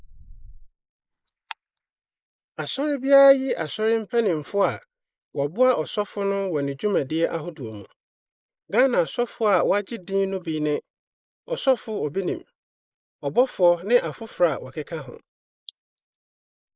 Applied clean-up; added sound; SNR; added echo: neural mask model Resemble Enhance denoiser.